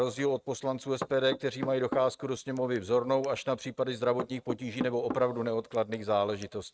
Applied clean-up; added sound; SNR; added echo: neural mask model RNNoise.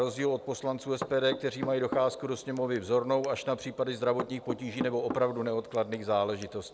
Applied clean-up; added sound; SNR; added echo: none; Knock / Wood; 12 dB; none.